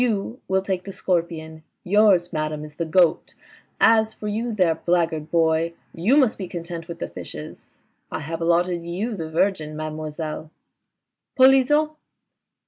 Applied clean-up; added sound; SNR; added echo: none; none; none; none.